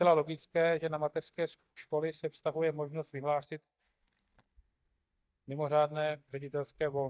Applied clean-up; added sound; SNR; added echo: neural mask model DeepFilterNet 3.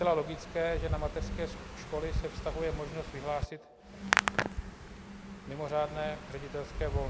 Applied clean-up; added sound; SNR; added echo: none; Hands; 0 dB; none.